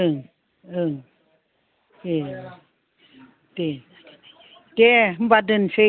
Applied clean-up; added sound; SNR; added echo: none; none; none; none.